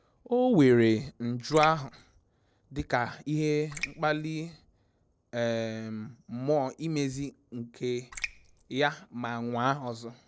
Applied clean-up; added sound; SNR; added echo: none; Raindrop; 11 dB; none.